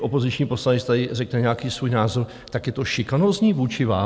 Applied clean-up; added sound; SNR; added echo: none; none; none; none.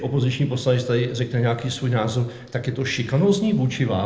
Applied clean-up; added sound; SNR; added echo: neural separator model SepFormer DNS4.